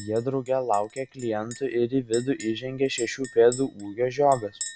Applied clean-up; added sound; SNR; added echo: none; Chink, clink; 16 dB; none.